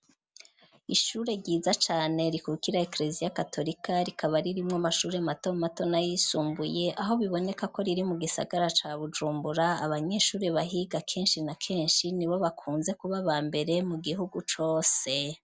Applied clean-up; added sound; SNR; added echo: none; none; none; none.